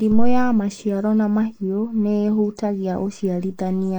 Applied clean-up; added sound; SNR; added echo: neural mask model Resemble Enhance denoiser.